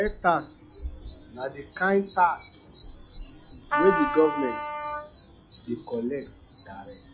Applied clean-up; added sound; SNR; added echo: classical method log-MMSE.